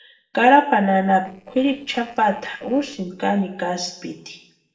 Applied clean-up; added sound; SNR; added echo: neural separator model SepFormer DNS4.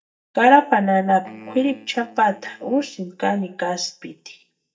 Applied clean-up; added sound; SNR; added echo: neural mask model DeepFilterNet 3.